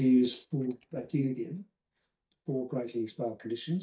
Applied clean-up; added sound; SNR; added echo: neural mask model DeepFilterNet 3.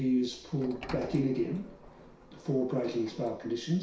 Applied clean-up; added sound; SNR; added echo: none; Sliding door; 16 dB; reverberation time 0.6 s.